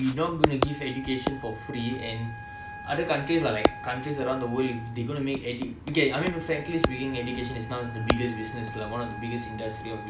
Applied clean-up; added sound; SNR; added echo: none; Wind instrument, woodwind instrument; 14 dB; none.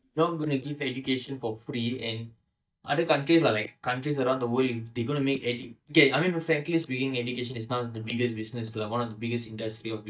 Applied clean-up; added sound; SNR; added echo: neural mask model DeepFilterNet 3.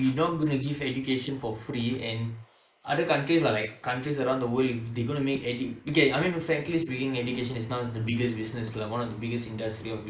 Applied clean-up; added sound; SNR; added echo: neural mask model Resemble Enhance denoiser.